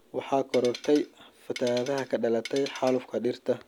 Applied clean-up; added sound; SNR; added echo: none; Tools; 15 dB; none.